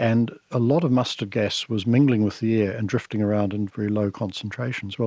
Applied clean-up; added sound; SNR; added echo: none; none; none; none.